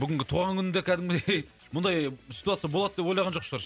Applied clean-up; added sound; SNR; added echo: none; none; none; none.